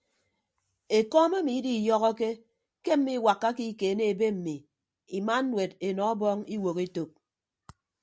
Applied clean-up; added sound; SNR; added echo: none; none; none; none.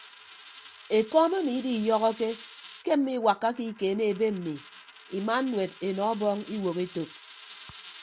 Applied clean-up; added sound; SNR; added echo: none; Coin (dropping); 20 dB; none.